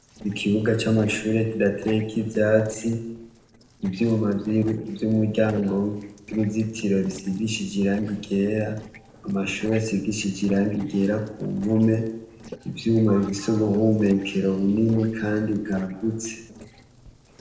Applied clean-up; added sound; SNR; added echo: neural separator model SepFormer DNS4.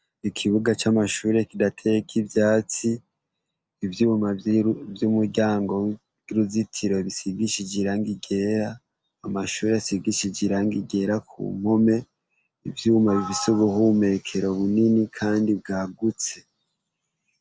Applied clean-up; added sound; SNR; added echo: none; none; none; none.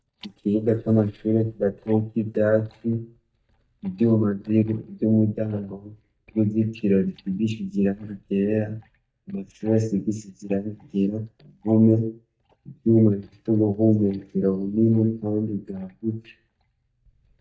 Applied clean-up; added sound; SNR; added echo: neural mask model DeepFilterNet 3.